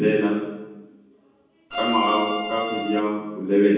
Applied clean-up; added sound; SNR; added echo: none; Bowed string instrument; 5 dB; reverberation time 1.2 s.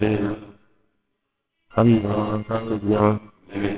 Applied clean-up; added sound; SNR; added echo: neural separator model SepFormer WHAMR!.